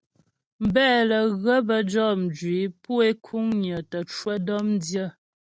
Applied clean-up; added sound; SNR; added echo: none; none; none; none.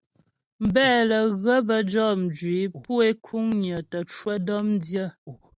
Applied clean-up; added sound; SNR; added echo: none; Breathing; 20 dB; none.